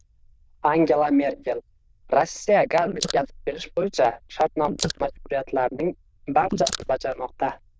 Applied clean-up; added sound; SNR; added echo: neural diffusion model UNIVERSE++.